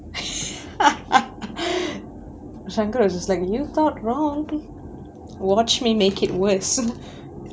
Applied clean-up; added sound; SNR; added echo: none; none; none; none.